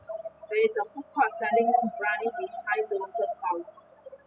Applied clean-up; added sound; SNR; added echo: classical method spectral subtraction.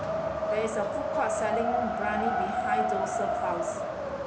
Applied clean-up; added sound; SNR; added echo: none; Wind; -4 dB; none.